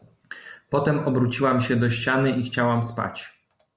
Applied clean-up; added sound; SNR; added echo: none; none; none; none.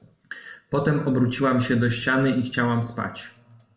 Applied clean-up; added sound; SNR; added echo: none; none; none; reverberation time 0.5 s.